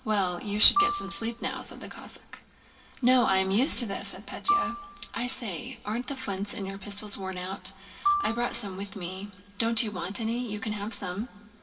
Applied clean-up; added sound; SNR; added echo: none; Marimba, xylophone; 3 dB; reverberation time 1.9 s.